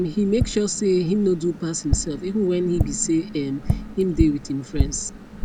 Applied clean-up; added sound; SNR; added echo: none; Tap; 4 dB; none.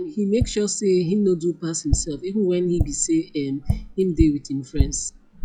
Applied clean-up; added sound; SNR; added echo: classical method log-MMSE.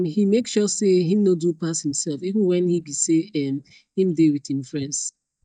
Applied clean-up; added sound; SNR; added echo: neural mask model DeepFilterNet 3.